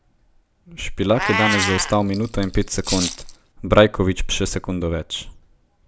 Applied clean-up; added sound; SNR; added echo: none; Rattle (instrument) + Meow; 8 dB; none.